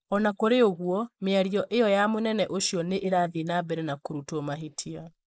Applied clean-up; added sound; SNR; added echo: neural mask model Resemble Enhance denoiser.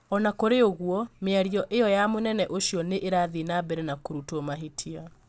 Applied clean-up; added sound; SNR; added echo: none; none; none; none.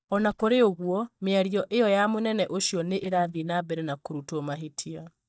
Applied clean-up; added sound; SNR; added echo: neural mask model DeepFilterNet 3.